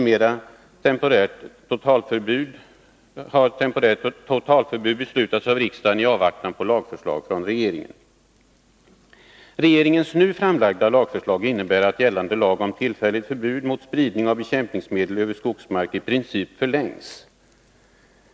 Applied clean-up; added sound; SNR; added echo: none; none; none; none.